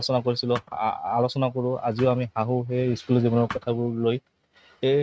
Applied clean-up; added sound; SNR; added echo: neural mask model RNNoise.